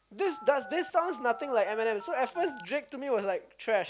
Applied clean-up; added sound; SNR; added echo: none; Telephone; 15 dB; none.